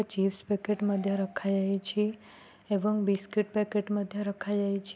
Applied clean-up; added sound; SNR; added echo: none; none; none; none.